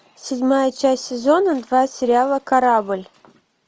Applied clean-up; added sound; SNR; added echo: none; none; none; none.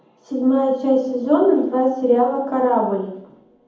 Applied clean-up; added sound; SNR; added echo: none; none; none; reverberation time 0.8 s.